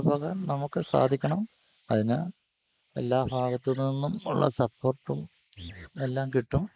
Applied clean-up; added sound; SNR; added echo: neural mask model Resemble Enhance denoiser.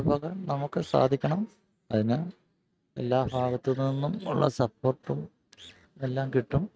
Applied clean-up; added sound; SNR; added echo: neural mask model RNNoise.